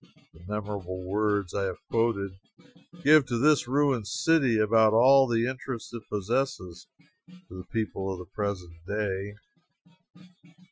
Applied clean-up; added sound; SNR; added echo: classical method Wiener filter.